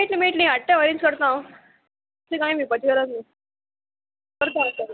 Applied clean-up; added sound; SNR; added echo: none; none; none; none.